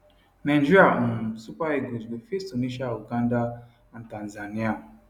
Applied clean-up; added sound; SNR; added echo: none; none; none; none.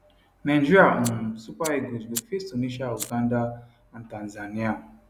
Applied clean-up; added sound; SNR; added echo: none; Fire; 15 dB; none.